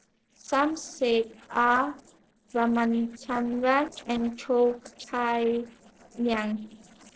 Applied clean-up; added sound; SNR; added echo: neural separator model SepFormer DNS4.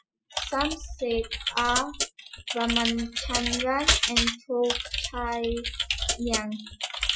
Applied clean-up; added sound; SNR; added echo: classical method Wiener filter.